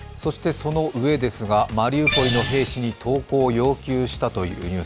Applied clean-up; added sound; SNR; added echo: none; none; none; none.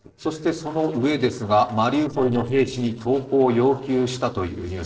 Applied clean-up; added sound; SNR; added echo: neural separator model SepFormer DNS4.